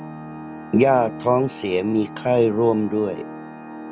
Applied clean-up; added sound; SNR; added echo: none; Organ; 14 dB; none.